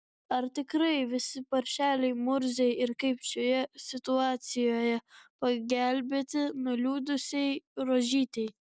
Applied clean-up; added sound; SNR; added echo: none; none; none; none.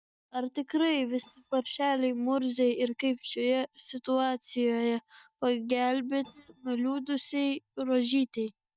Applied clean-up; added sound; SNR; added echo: neural mask model DeepFilterNet 3.